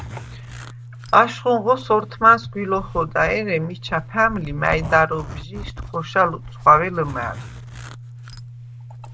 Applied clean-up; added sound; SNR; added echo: none; Zipper (clothing); 13 dB; none.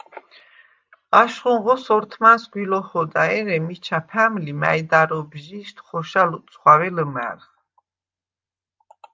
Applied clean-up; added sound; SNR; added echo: none; none; none; none.